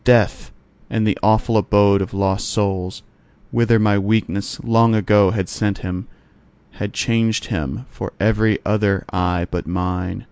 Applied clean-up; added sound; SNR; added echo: none; none; none; none.